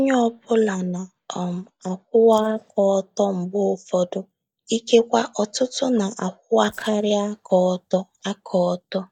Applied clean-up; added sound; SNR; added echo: neural mask model DeepFilterNet 3.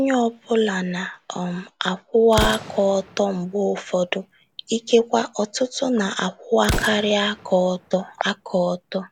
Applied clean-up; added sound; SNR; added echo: none; Explosion; 13 dB; none.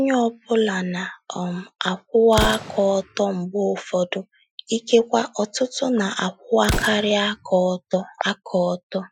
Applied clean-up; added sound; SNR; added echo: classical method Wiener filter.